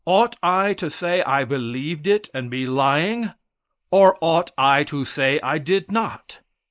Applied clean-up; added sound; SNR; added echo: neural mask model Resemble Enhance denoiser.